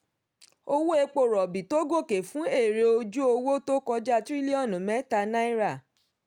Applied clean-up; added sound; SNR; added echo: none; none; none; none.